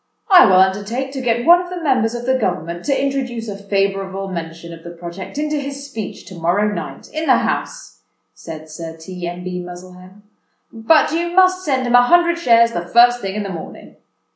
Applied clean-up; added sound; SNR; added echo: none; none; none; none.